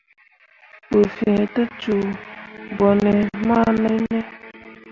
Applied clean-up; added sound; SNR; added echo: none; none; none; none.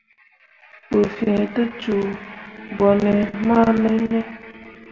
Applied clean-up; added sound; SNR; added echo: none; none; none; reverberation time 2.2 s.